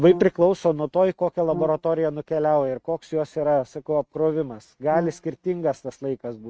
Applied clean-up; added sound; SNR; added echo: neural mask model RNNoise.